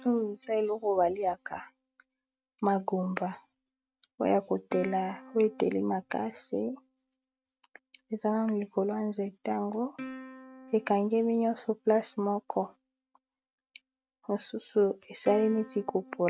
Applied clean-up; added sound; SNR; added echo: neural mask model RNNoise.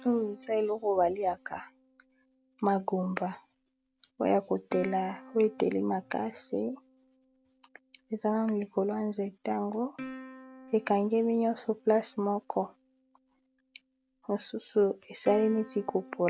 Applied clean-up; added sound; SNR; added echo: none; Plucked string instrument; 20 dB; none.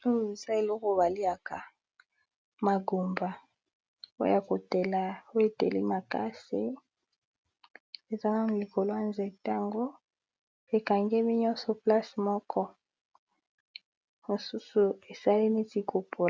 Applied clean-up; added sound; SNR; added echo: none; none; none; none.